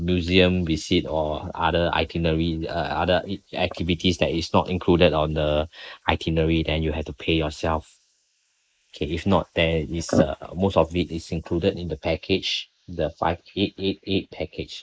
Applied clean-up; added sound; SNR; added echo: neural mask model Resemble Enhance denoiser.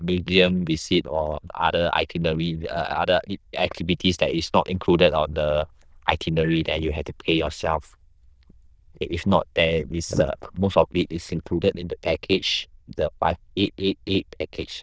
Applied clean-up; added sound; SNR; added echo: neural diffusion model UNIVERSE++.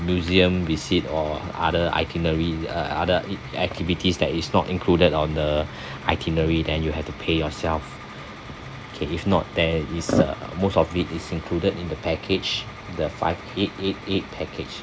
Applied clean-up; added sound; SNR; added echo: none; none; none; none.